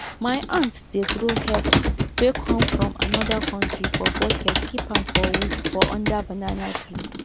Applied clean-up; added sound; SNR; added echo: none; Computer keyboard; -3 dB; none.